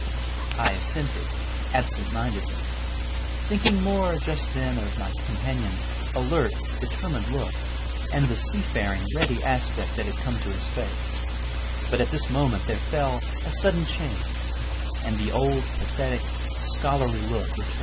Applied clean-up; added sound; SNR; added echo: none; Camera; 17 dB; none.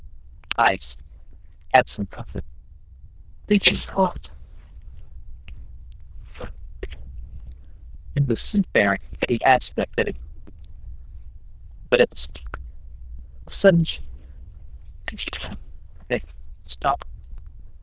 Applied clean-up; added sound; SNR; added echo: neural diffusion model UNIVERSE++.